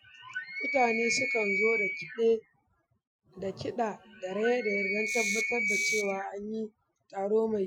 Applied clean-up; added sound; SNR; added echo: classical method Wiener filter.